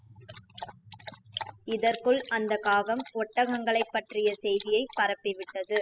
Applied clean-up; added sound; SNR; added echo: classical method spectral subtraction.